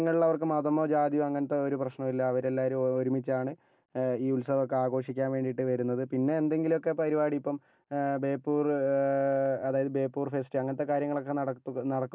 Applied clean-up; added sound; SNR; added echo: none; none; none; none.